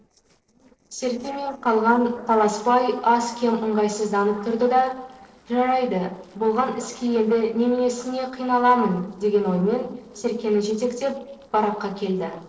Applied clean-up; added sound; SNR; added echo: neural separator model SepFormer DNS4.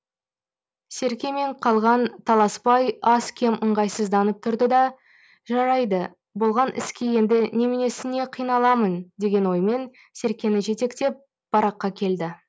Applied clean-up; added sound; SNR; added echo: none; none; none; none.